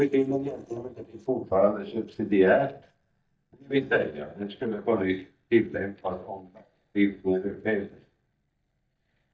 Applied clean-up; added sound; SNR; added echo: neural mask model DeepFilterNet 3.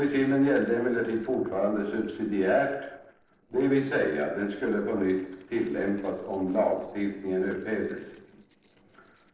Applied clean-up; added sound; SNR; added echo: neural separator model SepFormer DNS4.